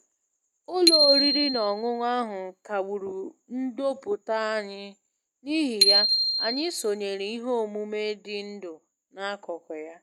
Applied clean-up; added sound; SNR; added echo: neural mask model RNNoise.